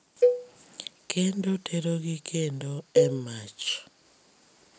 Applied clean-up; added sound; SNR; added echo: none; Cowbell; -2 dB; none.